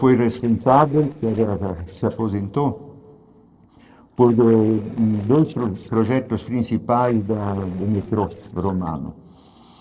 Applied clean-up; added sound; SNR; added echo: neural separator model SepFormer DNS4.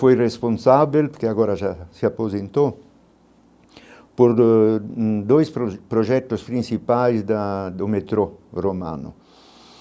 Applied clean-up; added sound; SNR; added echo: none; none; none; none.